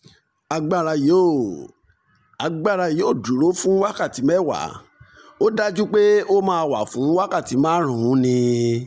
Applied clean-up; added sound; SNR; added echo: none; none; none; none.